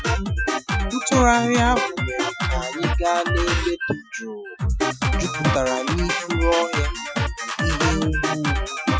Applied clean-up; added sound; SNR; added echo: classical method Wiener filter.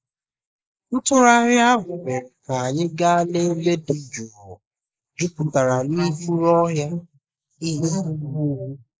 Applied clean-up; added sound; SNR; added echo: neural mask model Resemble Enhance denoiser.